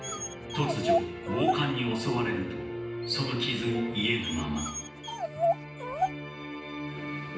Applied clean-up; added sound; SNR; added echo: none; Dog; 3 dB; reverberation time 0.9 s.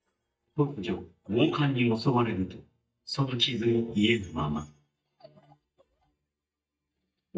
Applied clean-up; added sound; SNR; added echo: neural mask model DeepFilterNet 3.